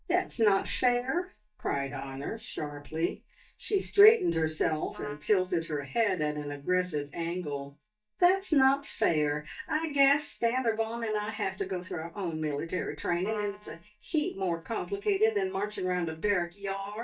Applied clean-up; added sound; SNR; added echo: neural mask model DeepFilterNet 3.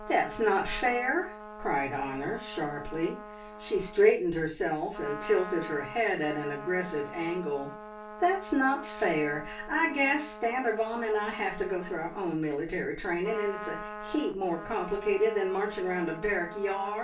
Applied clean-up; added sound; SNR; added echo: none; Trumpet; 13 dB; reverberation time 0.2 s.